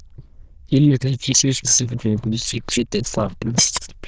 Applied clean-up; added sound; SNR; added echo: neural diffusion model UNIVERSE++.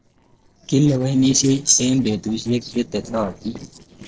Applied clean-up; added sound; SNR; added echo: neural separator model SepFormer DNS4.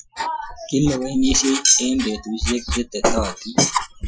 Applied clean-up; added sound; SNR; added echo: classical method Wiener filter.